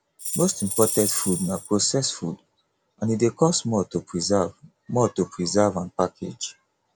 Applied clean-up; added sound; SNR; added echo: none; Tambourine; 6 dB; none.